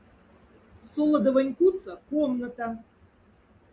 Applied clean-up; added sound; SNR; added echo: none; none; none; none.